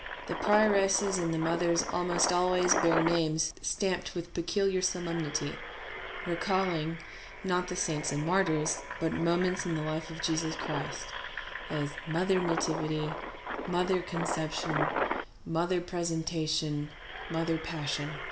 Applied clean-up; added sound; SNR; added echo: none; Engine; 7 dB; none.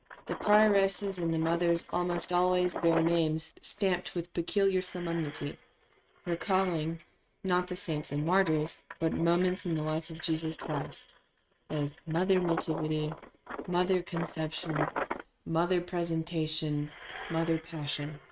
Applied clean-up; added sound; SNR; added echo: neural mask model RNNoise.